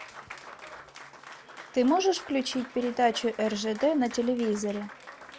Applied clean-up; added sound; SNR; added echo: none; Applause; 16 dB; none.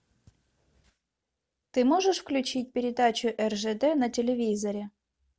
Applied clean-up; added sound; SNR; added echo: none; none; none; none.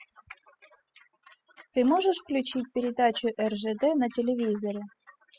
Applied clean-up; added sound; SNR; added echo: classical method spectral subtraction.